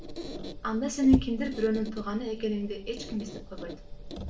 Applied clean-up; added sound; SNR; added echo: none; Squeak; 7 dB; reverberation time 0.3 s.